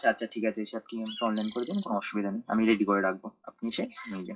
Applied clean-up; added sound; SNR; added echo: classical method WPE with log-MMSE.